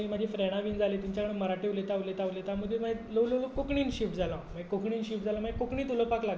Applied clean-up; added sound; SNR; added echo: none; none; none; none.